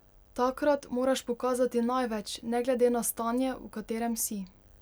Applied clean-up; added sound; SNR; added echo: none; none; none; none.